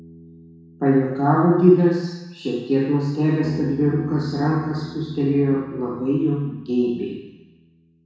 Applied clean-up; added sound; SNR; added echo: none; Bass guitar; 17 dB; reverberation time 1.1 s.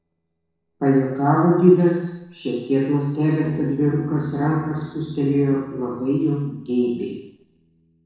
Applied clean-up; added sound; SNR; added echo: neural separator model SepFormer DNS4.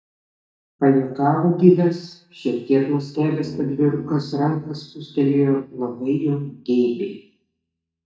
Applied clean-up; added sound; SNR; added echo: neural mask model DeepFilterNet 3.